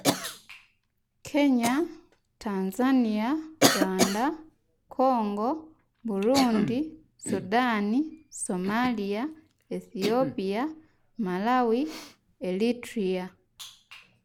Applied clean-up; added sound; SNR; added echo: none; Cough; 7 dB; none.